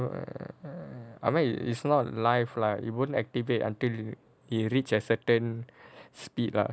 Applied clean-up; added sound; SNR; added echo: none; none; none; none.